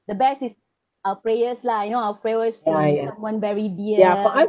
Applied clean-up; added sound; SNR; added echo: none; none; none; none.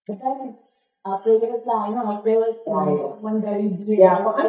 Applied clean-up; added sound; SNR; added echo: neural mask model DeepFilterNet 3.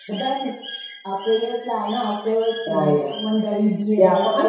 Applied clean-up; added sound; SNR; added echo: none; Bird; 16 dB; reverberation time 0.7 s.